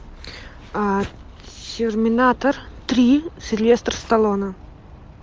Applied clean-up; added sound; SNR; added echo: none; none; none; none.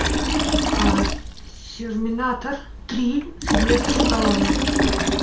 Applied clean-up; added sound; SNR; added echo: none; Liquid; -4 dB; reverberation time 0.3 s.